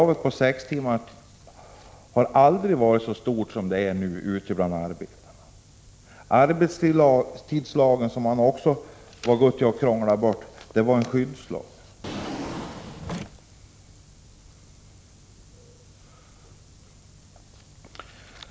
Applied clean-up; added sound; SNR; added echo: none; Drawer open or close; 11 dB; none.